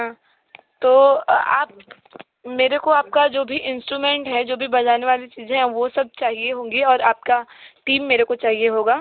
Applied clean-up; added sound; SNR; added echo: none; none; none; none.